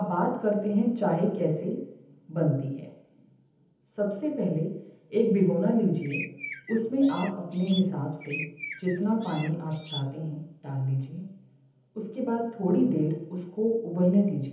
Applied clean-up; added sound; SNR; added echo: none; Bird; 12 dB; reverberation time 1.3 s.